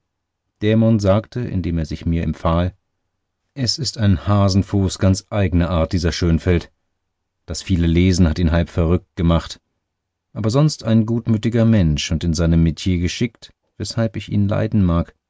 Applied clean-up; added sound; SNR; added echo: none; none; none; none.